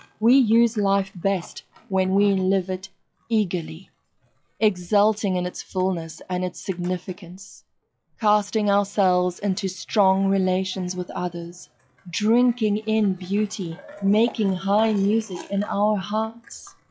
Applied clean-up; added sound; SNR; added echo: classical method log-MMSE.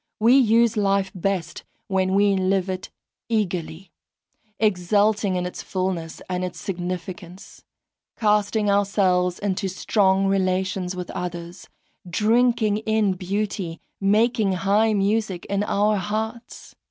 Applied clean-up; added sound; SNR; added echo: none; none; none; none.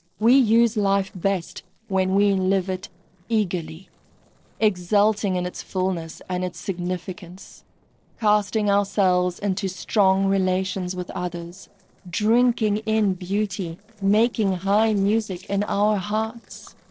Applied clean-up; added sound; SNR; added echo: neural separator model SepFormer DNS4.